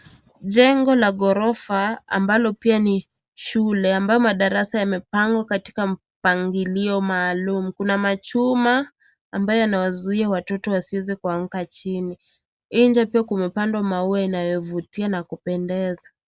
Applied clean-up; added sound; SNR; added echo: none; none; none; none.